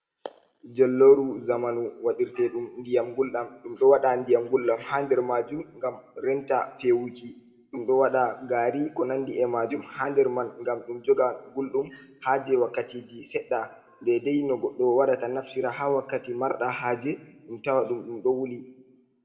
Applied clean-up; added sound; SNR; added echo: none; none; none; reverberation time 0.8 s.